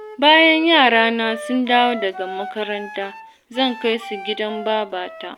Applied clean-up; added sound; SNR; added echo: none; Wind instrument, woodwind instrument; 15 dB; none.